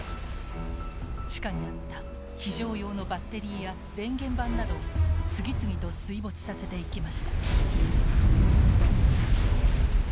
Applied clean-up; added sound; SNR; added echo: none; none; none; none.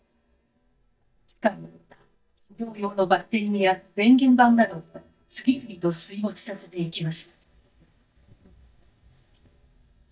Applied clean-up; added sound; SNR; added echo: neural mask model DeepFilterNet 3.